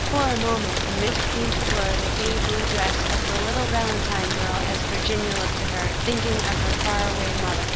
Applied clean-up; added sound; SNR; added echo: none; Rain; -5 dB; none.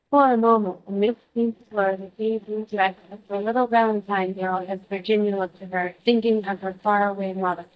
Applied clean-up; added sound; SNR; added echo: neural mask model DeepFilterNet 3.